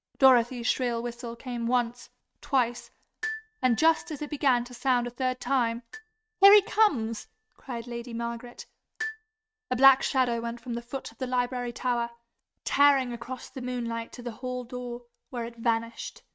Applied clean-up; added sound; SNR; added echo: neural mask model RNNoise.